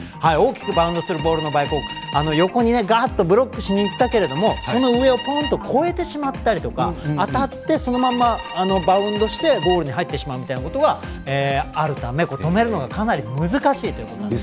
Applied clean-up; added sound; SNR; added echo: none; Bowed string instrument; 12 dB; none.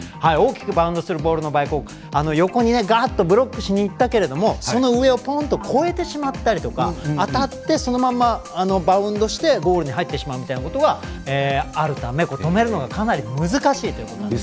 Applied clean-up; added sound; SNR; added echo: none; none; none; none.